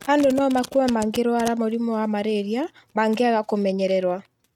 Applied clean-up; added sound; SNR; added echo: neural mask model RNNoise.